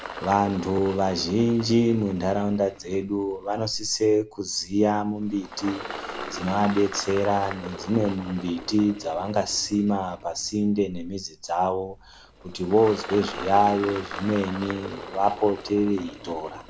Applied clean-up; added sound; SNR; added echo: none; Engine; 13 dB; none.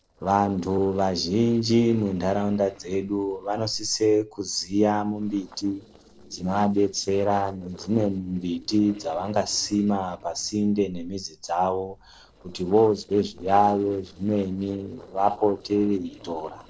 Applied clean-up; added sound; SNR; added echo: neural separator model SepFormer DNS4.